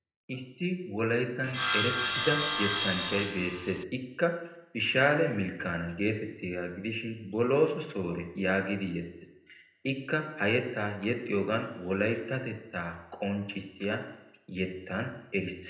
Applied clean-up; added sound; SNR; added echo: none; Sawing; 1 dB; reverberation time 0.8 s.